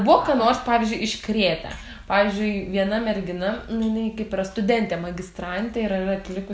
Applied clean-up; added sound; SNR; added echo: none; none; none; none.